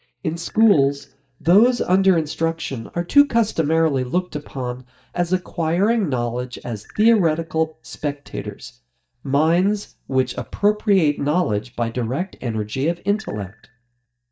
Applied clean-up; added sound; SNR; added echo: neural mask model DeepFilterNet 3.